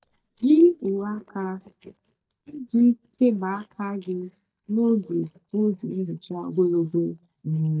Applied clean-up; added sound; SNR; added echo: neural mask model DeepFilterNet 3.